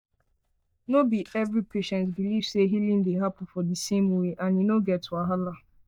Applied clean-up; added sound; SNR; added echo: neural mask model DeepFilterNet 3.